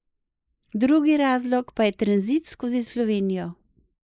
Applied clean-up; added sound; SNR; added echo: neural mask model Resemble Enhance denoiser.